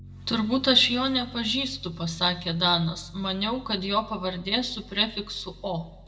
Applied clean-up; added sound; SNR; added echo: none; Piano; 18 dB; reverberation time 0.9 s.